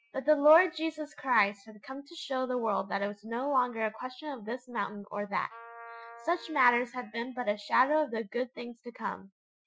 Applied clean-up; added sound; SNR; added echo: classical method Wiener filter.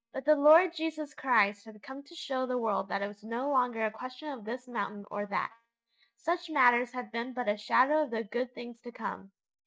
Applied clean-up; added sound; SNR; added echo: neural mask model DeepFilterNet 3.